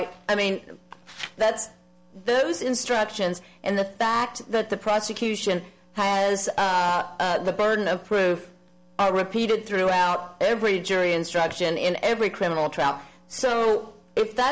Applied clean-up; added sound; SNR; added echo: none; none; none; none.